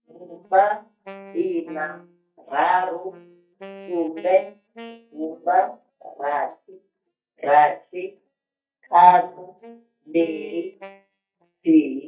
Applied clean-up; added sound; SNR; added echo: neural mask model DeepFilterNet 3.